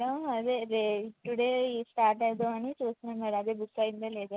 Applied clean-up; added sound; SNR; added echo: none; none; none; none.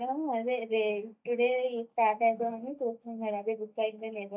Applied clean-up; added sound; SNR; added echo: neural mask model DeepFilterNet 3.